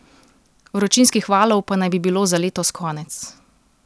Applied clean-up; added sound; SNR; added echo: none; none; none; none.